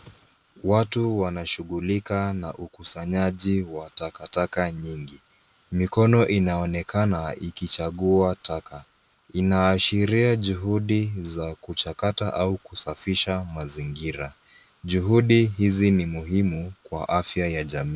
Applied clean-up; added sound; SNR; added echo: none; none; none; none.